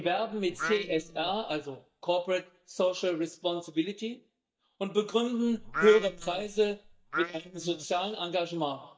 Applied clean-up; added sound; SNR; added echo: neural mask model DeepFilterNet 3.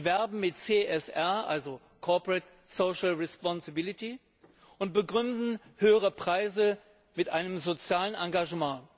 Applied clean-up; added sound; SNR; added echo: none; none; none; none.